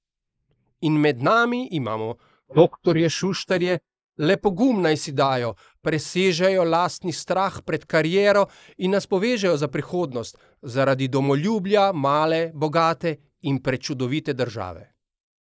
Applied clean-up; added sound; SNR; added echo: neural mask model Resemble Enhance denoiser.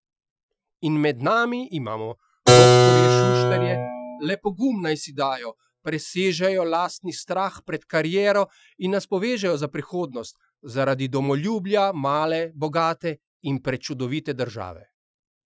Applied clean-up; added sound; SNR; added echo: classical method Wiener filter.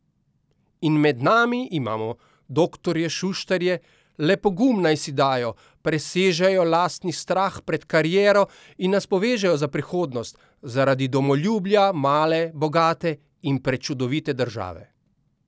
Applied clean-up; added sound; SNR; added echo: none; none; none; none.